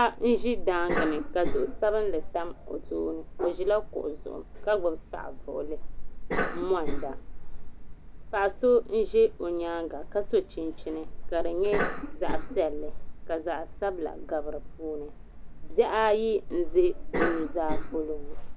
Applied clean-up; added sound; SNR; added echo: none; Cough; 2 dB; none.